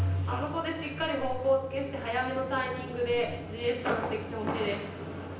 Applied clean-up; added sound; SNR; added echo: none; Organ; 7 dB; reverberation time 0.9 s.